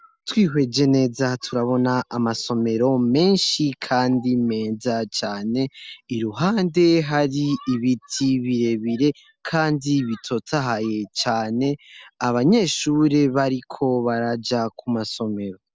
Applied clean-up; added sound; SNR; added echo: none; none; none; none.